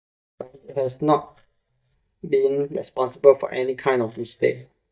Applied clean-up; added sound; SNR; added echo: neural mask model DeepFilterNet 3.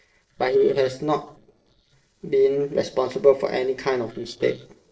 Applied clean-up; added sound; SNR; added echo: neural separator model SepFormer DNS4.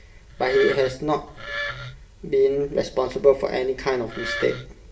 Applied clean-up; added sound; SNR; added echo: none; Wood; 9 dB; reverberation time 0.5 s.